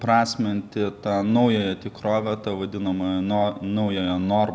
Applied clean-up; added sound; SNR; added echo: none; none; none; none.